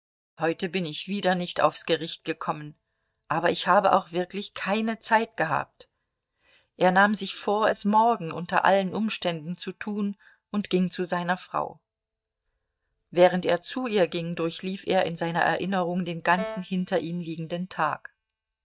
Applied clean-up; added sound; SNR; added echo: neural mask model DeepFilterNet 3.